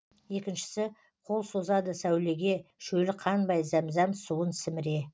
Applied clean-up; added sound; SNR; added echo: none; none; none; none.